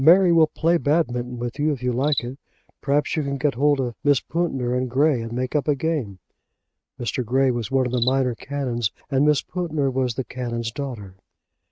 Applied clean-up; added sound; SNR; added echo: neural mask model RNNoise.